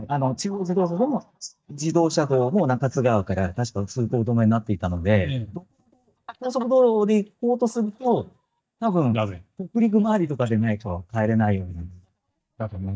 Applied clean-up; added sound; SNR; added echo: neural mask model DeepFilterNet 3.